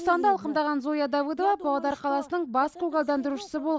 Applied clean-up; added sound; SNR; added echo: none; none; none; none.